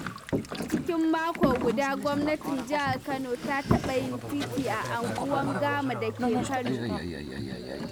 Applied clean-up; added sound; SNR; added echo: none; Boat, Water vehicle; 2 dB; none.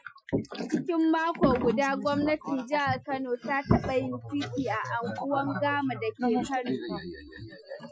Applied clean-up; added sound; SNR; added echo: classical method Wiener filter.